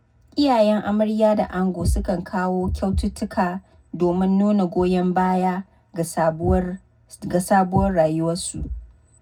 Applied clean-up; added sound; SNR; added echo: none; none; none; reverberation time 0.4 s.